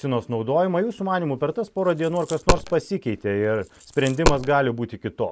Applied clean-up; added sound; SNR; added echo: none; Coin (dropping); 3 dB; none.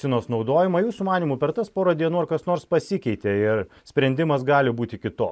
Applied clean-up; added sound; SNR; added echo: none; none; none; none.